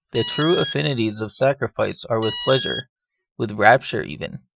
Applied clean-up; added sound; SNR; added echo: classical method Wiener filter.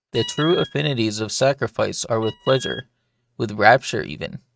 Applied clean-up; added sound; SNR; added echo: neural mask model RNNoise.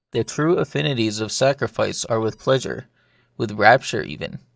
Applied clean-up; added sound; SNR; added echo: neural mask model DeepFilterNet 3.